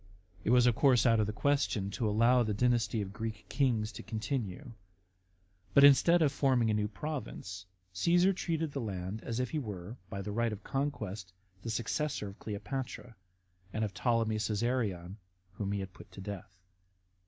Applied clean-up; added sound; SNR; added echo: none; none; none; none.